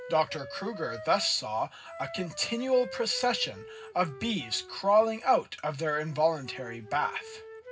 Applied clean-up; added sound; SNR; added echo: none; Wind instrument, woodwind instrument; 16 dB; reverberation time 0.4 s.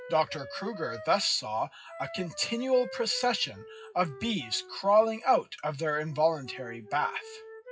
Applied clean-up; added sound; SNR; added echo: classical method WPE with log-MMSE.